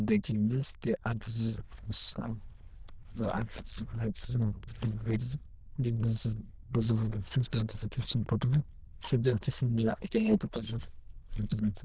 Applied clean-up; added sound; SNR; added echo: neural diffusion model UNIVERSE++.